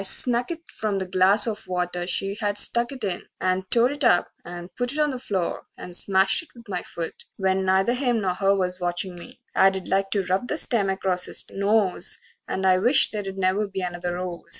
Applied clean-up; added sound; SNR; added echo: none; none; none; none.